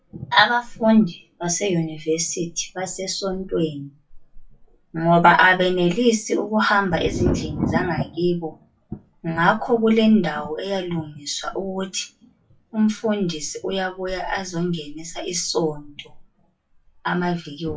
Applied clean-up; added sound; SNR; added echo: classical method WPE with log-MMSE.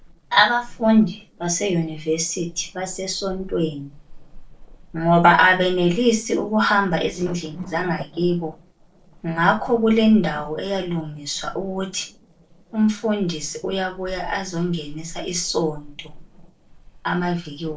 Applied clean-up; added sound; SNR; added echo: neural separator model SepFormer DNS4.